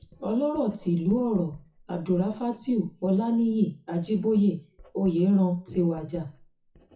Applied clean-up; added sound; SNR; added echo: classical method WPE with log-MMSE.